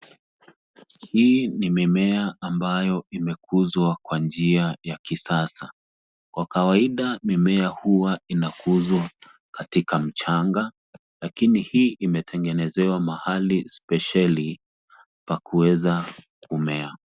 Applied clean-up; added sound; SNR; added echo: none; none; none; none.